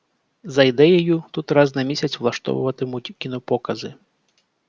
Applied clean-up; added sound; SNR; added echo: none; none; none; none.